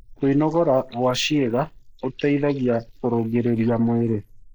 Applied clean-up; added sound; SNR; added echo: neural mask model Resemble Enhance denoiser.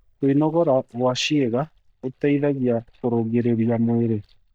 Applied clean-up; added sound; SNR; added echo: neural mask model DeepFilterNet 3.